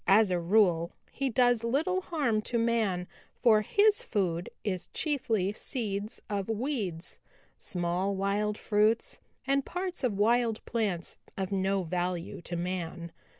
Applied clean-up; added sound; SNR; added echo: none; none; none; none.